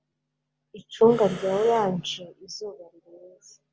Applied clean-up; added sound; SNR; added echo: none; Breathing; 16 dB; none.